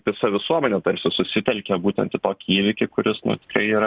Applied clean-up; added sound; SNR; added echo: none; none; none; none.